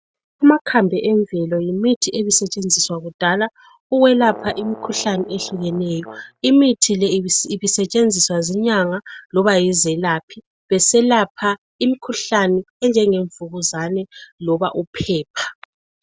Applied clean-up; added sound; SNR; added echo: none; Brass instrument; 18 dB; none.